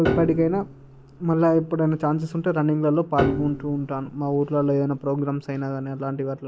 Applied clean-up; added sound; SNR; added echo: none; Piano; 9 dB; none.